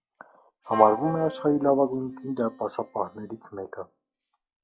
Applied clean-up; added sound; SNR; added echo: classical method log-MMSE.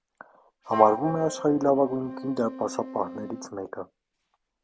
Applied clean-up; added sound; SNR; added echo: none; Wind instrument, woodwind instrument; 12 dB; none.